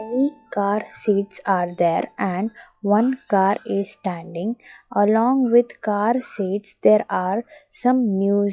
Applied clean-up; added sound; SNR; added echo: classical method log-MMSE.